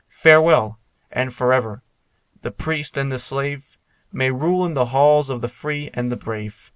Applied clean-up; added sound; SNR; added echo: none; none; none; none.